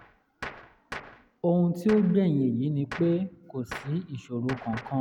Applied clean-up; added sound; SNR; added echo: none; Gunshot, gunfire; 16 dB; none.